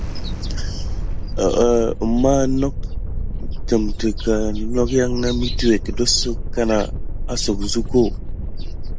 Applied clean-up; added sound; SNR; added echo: none; Thunderstorm; 1 dB; none.